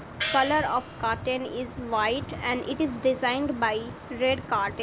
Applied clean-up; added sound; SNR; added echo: none; Gong; 9 dB; none.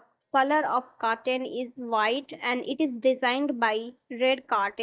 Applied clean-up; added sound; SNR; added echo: neural mask model DeepFilterNet 3.